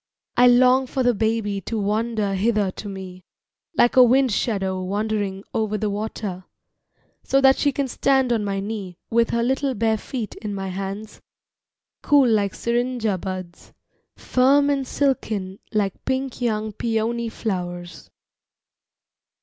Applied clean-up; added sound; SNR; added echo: none; none; none; none.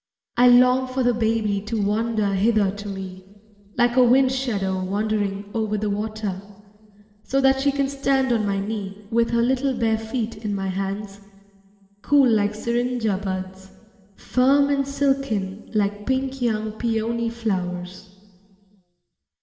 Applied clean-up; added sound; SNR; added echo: none; none; none; reverberation time 3.0 s.